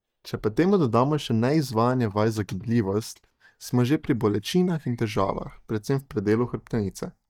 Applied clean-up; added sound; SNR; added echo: neural mask model DeepFilterNet 3.